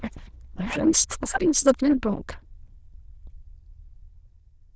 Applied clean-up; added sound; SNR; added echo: neural diffusion model UNIVERSE++.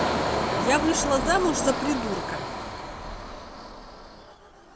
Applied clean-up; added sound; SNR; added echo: none; Engine; 0 dB; none.